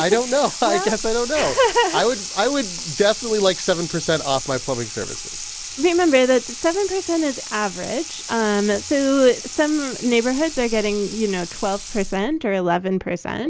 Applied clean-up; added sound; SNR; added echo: none; Sink (filling or washing) / Water tap, faucet; 11 dB; none.